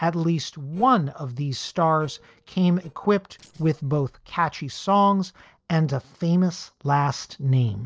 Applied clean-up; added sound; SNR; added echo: neural separator model SepFormer DNS4.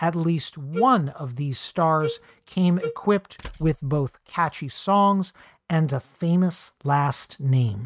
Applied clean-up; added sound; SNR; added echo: neural mask model RNNoise.